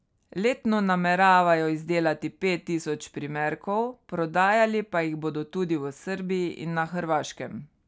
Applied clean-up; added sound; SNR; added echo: none; none; none; none.